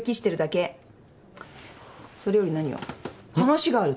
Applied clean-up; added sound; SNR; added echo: none; none; none; none.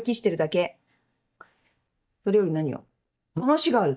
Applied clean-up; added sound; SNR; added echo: neural mask model DeepFilterNet 3.